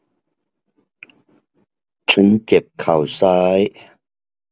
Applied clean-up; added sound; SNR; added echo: none; none; none; none.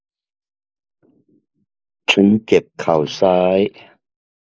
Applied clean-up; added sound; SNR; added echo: neural mask model Resemble Enhance denoiser.